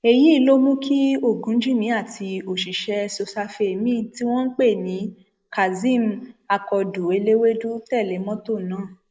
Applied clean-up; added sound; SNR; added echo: neural mask model Resemble Enhance denoiser.